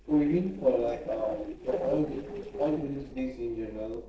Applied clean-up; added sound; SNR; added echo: neural separator model SepFormer DNS4.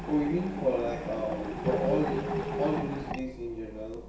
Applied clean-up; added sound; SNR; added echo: none; Mechanisms; 3 dB; reverberation time 0.6 s.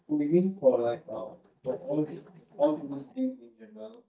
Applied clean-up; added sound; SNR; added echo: neural mask model DeepFilterNet 3.